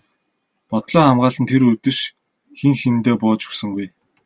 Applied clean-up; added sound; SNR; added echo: none; none; none; none.